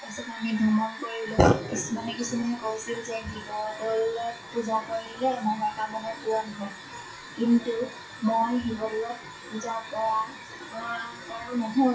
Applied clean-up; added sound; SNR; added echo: classical method WPE with log-MMSE.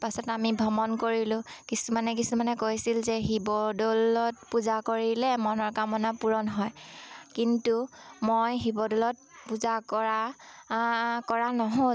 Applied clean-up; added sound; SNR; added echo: none; none; none; none.